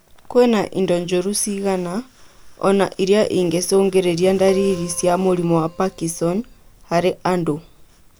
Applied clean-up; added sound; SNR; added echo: none; Keyboard (musical); 20 dB; none.